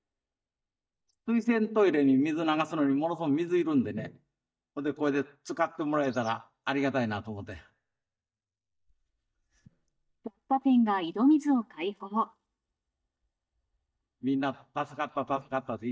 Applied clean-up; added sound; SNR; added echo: neural mask model DeepFilterNet 3.